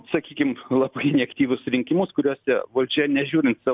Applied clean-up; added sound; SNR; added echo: none; none; none; none.